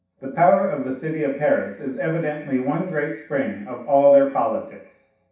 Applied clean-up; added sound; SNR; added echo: none; none; none; reverberation time 0.7 s.